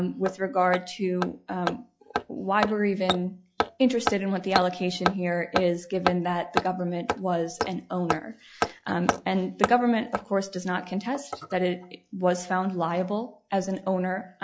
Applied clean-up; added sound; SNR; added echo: classical method log-MMSE.